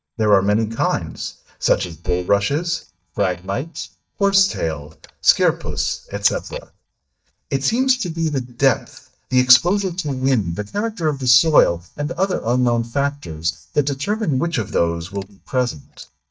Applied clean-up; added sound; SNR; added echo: neural mask model DeepFilterNet 3.